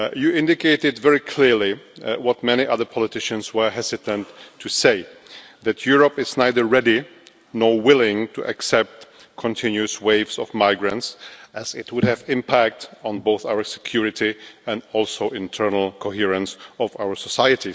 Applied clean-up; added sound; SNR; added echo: none; none; none; none.